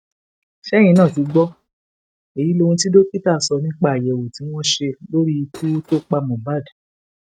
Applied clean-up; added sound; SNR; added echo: neural mask model RNNoise.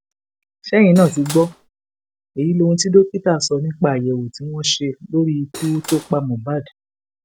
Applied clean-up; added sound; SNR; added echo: none; Cutlery, silverware / Dishes, pots, and pans; 15 dB; none.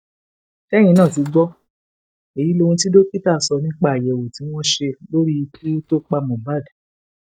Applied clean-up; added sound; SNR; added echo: neural mask model DeepFilterNet 3.